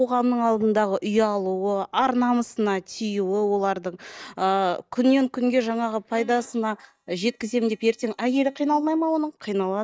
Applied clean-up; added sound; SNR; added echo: neural mask model DeepFilterNet 3.